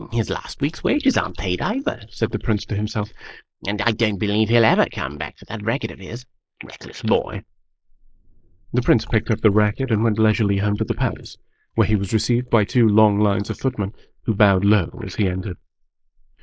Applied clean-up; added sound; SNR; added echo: neural mask model Resemble Enhance denoiser.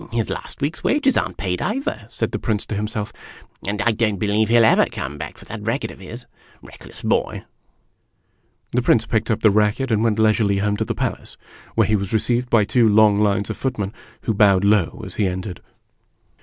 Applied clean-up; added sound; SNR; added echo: none; none; none; none.